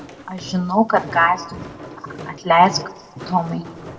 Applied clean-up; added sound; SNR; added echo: none; Walk, footsteps; 15 dB; reverberation time 1.2 s.